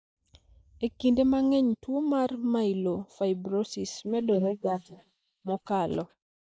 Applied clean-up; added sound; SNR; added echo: neural mask model Resemble Enhance denoiser.